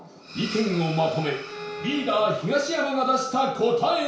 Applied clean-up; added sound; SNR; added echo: none; Bowed string instrument; 18 dB; reverberation time 0.6 s.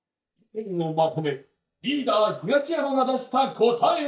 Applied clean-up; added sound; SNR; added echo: neural mask model DeepFilterNet 3.